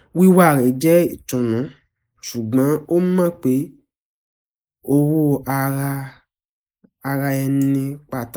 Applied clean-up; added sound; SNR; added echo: neural mask model Resemble Enhance denoiser.